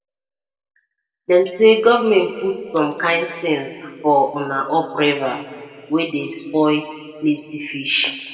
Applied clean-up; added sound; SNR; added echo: none; none; none; reverberation time 1.9 s.